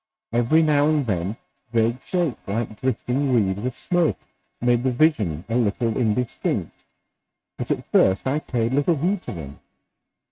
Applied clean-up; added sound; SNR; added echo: neural mask model RNNoise.